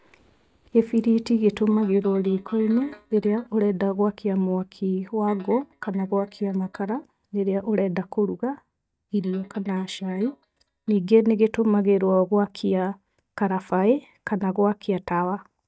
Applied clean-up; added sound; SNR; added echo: neural mask model DeepFilterNet 3.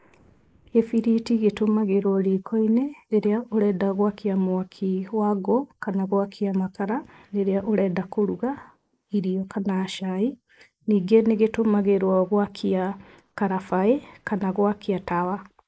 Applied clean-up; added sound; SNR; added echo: neural mask model Resemble Enhance denoiser.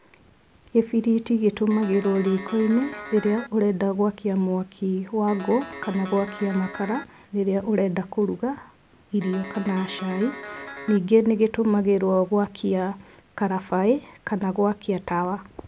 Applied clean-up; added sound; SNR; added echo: none; Guitar; 14 dB; none.